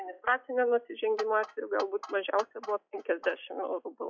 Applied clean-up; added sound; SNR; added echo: classical method log-MMSE.